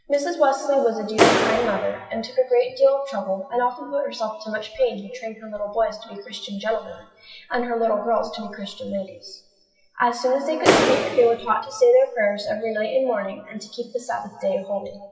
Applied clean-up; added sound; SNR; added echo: classical method WPE with log-MMSE.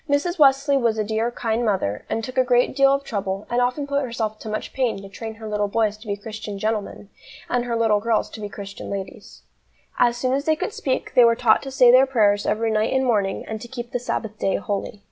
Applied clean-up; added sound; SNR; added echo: none; none; none; none.